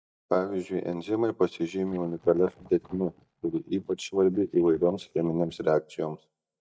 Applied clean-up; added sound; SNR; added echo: neural mask model DeepFilterNet 3.